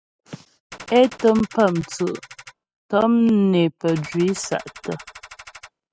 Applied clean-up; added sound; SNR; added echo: classical method spectral subtraction.